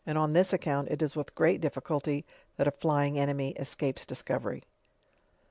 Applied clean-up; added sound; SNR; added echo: none; none; none; none.